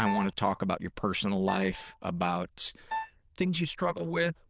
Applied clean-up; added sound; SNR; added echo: neural diffusion model UNIVERSE++.